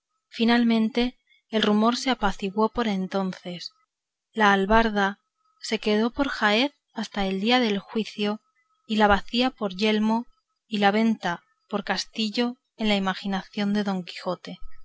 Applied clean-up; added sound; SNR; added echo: none; none; none; none.